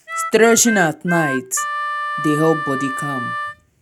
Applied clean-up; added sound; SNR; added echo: none; Harmonica; 5 dB; none.